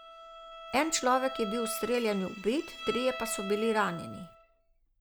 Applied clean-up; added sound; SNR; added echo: none; Bowed string instrument; 10 dB; none.